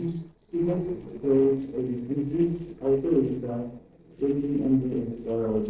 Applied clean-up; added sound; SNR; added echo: neural separator model SepFormer DNS4.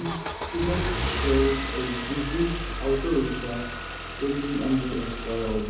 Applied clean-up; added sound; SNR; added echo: none; Engine starting / Car; 3 dB; reverberation time 0.8 s.